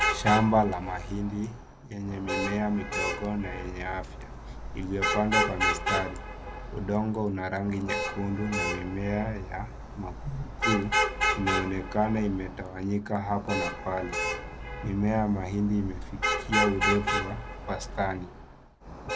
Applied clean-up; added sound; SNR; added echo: none; Traffic noise, roadway noise / Vehicle horn, car horn, honking; 2 dB; none.